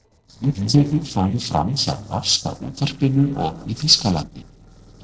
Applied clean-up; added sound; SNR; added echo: neural separator model SepFormer DNS4.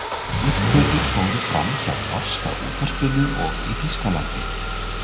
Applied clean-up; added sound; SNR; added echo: none; Engine starting / Car; 1 dB; reverberation time 0.7 s.